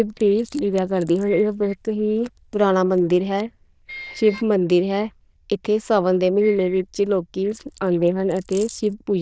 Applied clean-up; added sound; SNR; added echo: neural diffusion model UNIVERSE++.